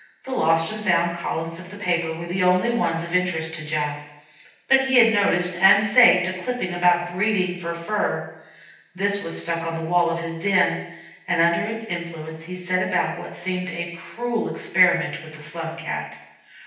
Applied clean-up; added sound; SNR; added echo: none; none; none; reverberation time 0.9 s.